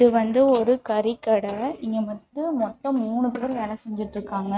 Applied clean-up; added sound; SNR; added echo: neural mask model RNNoise.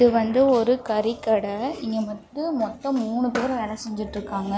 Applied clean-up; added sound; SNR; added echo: none; none; none; none.